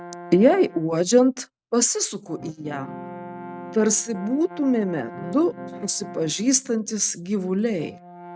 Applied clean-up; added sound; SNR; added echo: neural mask model RNNoise.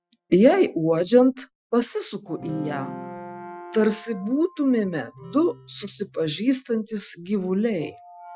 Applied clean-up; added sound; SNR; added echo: classical method Wiener filter.